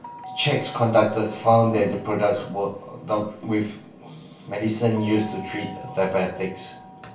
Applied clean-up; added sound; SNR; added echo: none; Doorbell; 18 dB; reverberation time 0.4 s.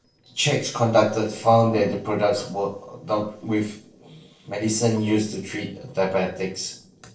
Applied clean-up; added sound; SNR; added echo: neural separator model SepFormer DNS4.